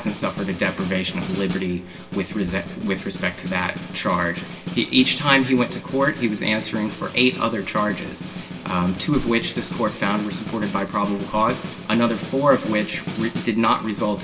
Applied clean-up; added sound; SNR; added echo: none; Snare drum; 10 dB; reverberation time 0.8 s.